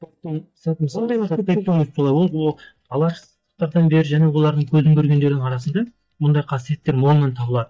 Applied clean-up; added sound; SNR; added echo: neural mask model DeepFilterNet 3.